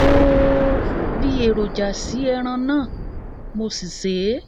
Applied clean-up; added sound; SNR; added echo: none; Explosion; 1 dB; none.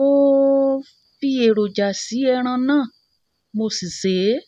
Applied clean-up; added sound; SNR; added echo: none; none; none; none.